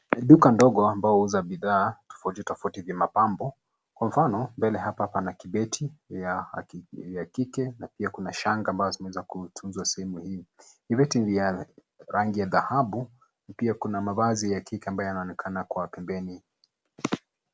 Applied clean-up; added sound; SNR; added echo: none; none; none; none.